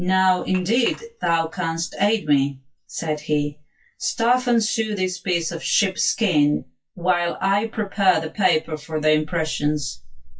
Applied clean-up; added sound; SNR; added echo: classical method WPE with log-MMSE.